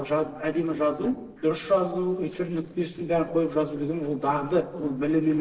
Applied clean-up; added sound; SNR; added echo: neural separator model SepFormer DNS4.